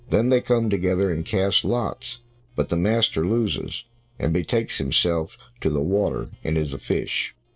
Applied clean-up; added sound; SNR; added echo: neural separator model SepFormer DNS4.